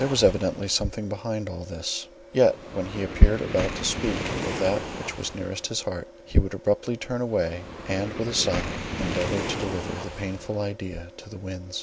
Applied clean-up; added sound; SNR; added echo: none; Waves, surf; 9 dB; none.